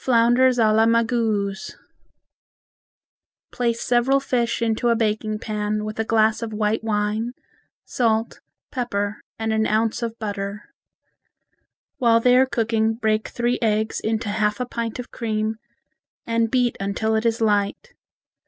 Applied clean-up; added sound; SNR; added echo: none; none; none; none.